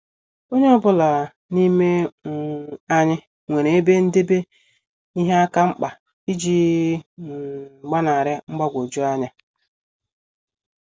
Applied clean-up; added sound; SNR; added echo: none; none; none; none.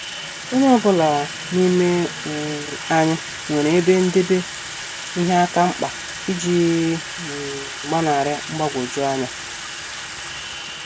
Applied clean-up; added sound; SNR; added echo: none; Sink (filling or washing) / Water tap, faucet; 10 dB; none.